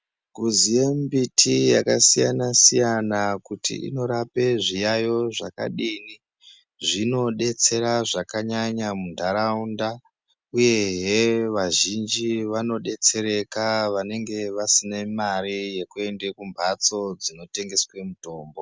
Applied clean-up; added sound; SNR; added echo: none; none; none; none.